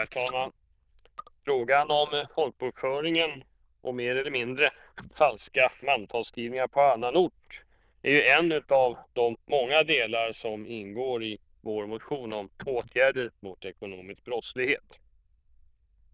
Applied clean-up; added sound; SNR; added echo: neural diffusion model UNIVERSE++.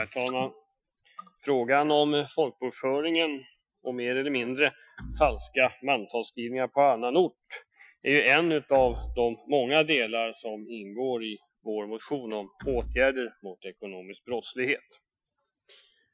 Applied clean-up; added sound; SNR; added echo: classical method Wiener filter.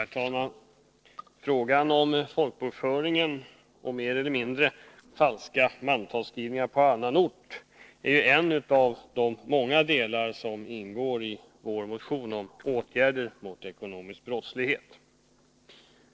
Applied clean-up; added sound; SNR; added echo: neural separator model SepFormer DNS4.